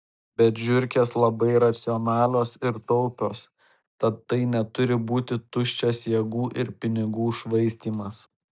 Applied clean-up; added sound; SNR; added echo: neural mask model DeepFilterNet 3.